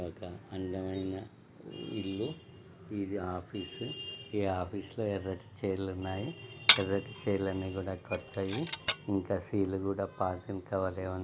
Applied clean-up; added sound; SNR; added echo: none; Glass; -5 dB; none.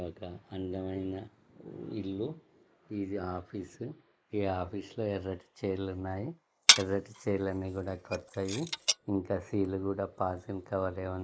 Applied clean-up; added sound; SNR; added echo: neural mask model Resemble Enhance denoiser.